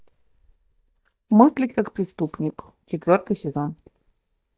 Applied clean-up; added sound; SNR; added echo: neural mask model DeepFilterNet 3.